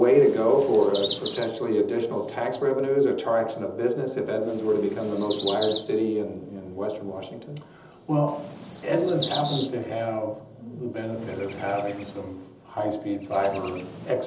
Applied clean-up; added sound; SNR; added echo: none; Chirp, tweet; 4 dB; reverberation time 1.2 s.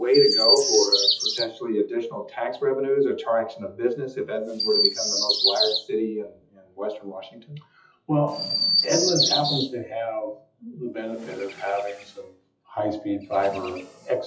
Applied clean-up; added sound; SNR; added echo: classical method WPE with log-MMSE.